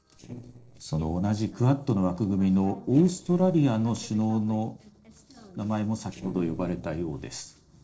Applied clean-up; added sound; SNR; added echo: neural separator model SepFormer DNS4.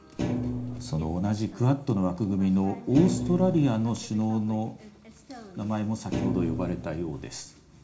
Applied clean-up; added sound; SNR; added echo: none; Thump, thud; 5 dB; reverberation time 0.4 s.